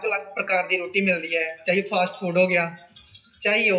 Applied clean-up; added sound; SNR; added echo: classical method WPE with log-MMSE.